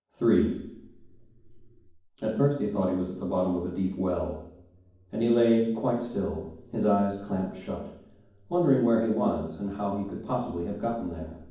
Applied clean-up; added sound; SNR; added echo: none; none; none; reverberation time 1.2 s.